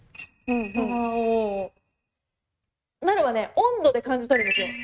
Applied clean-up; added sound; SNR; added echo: neural mask model RNNoise.